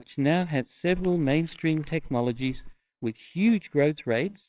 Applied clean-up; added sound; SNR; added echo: neural separator model SepFormer WHAMR!.